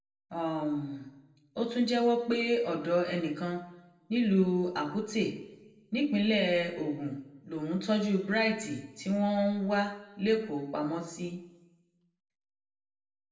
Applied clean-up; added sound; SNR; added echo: none; none; none; reverberation time 0.6 s.